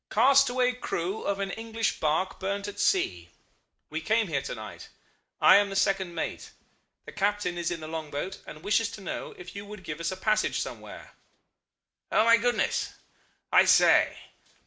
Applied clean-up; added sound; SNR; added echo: none; none; none; none.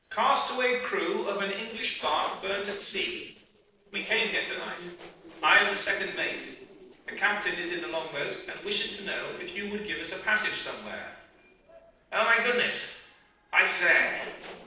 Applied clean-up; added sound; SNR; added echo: neural separator model SepFormer DNS4.